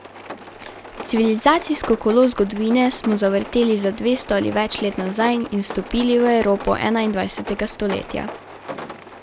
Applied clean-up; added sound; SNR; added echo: none; Rain; 14 dB; none.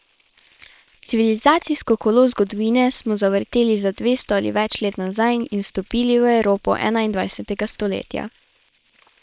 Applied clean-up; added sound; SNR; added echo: neural separator model SepFormer WHAM!.